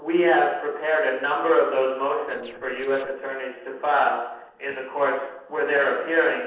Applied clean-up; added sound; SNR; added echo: neural separator model SepFormer DNS4.